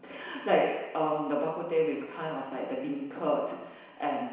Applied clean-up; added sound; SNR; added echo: none; none; none; reverberation time 1.0 s.